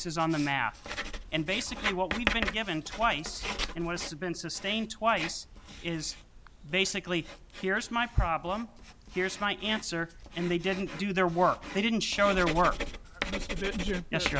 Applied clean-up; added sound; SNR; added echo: none; Writing; 8 dB; none.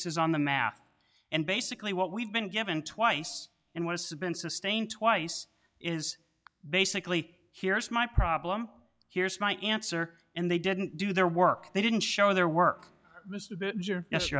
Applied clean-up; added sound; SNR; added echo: none; none; none; none.